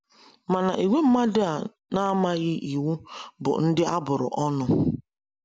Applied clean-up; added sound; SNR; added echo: none; none; none; none.